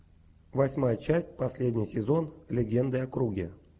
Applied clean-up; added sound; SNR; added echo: none; none; none; none.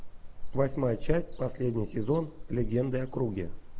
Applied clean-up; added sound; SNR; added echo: none; Ocean; 4 dB; none.